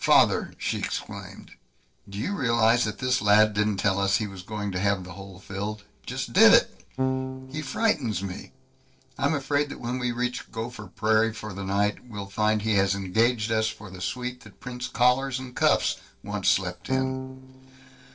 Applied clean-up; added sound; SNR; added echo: neural separator model SepFormer DNS4.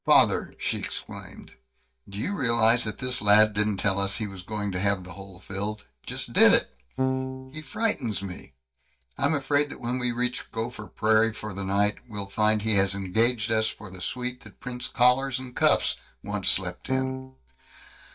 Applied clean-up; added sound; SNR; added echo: neural mask model DeepFilterNet 3.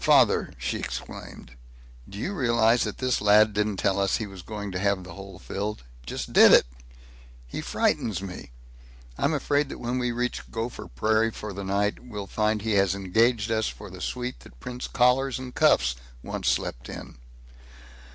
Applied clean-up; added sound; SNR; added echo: none; none; none; none.